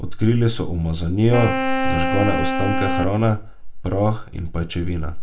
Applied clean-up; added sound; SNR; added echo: none; Wind instrument, woodwind instrument; 5 dB; reverberation time 0.2 s.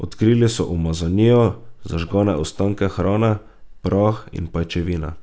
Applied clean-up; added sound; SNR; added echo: none; none; none; none.